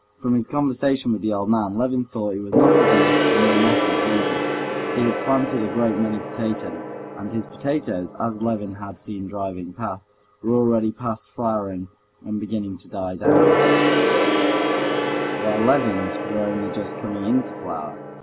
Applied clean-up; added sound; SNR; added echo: none; Gong; -1 dB; none.